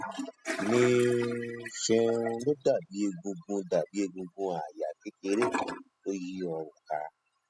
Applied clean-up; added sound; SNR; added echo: classical method spectral subtraction.